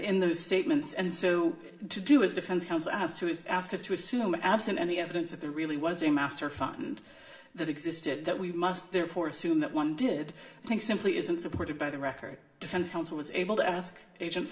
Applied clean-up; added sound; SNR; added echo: none; none; none; reverberation time 1.3 s.